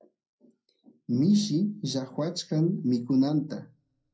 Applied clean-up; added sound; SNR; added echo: none; none; none; reverberation time 0.2 s.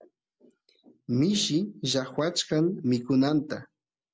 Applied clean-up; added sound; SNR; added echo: none; none; none; none.